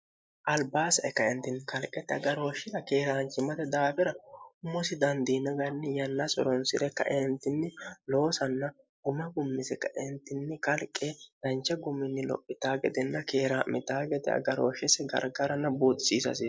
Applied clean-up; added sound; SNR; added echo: neural mask model Resemble Enhance denoiser.